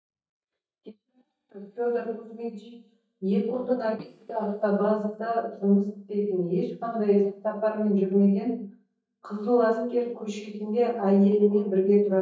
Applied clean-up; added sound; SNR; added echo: neural mask model DeepFilterNet 3.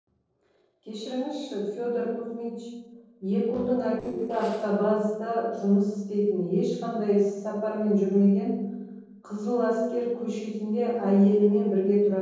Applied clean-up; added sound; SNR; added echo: neural separator model SepFormer DNS4.